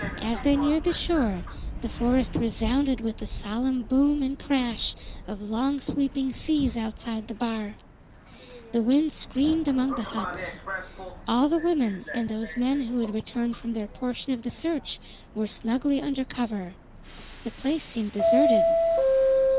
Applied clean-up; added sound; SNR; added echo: none; Subway, metro, underground; 4 dB; none.